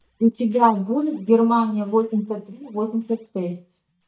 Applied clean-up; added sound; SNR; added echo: neural mask model DeepFilterNet 3.